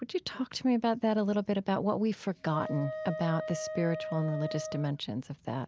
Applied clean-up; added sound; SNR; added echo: none; Wind instrument, woodwind instrument; 8 dB; none.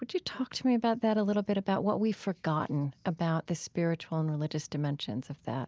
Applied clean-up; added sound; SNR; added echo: none; none; none; none.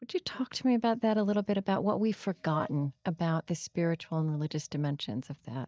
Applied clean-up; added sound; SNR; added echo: neural mask model DeepFilterNet 3.